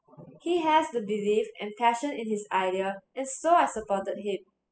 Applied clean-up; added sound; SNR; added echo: classical method spectral subtraction.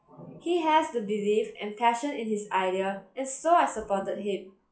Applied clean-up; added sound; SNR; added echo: classical method log-MMSE.